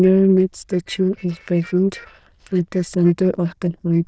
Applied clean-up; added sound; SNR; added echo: neural diffusion model UNIVERSE++.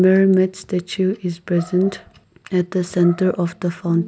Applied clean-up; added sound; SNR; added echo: none; none; none; none.